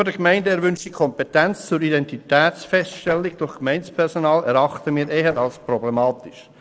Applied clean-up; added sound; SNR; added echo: neural separator model SepFormer DNS4.